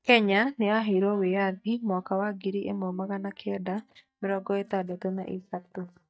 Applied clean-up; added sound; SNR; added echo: neural mask model DeepFilterNet 3.